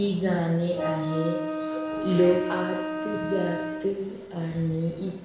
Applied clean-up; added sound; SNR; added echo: none; Wind instrument, woodwind instrument; 6 dB; reverberation time 1.1 s.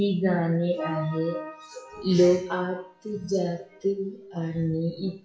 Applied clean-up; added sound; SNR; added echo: classical method WPE with log-MMSE.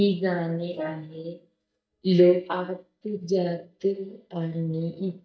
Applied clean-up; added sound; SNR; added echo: neural mask model DeepFilterNet 3.